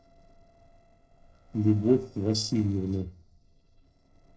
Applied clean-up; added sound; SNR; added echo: neural separator model SepFormer DNS4.